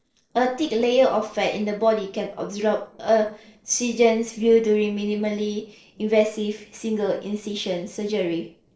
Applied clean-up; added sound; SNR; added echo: neural separator model SepFormer DNS4.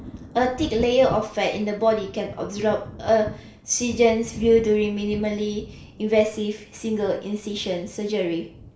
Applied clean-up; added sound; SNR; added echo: none; Thunder; 15 dB; reverberation time 0.5 s.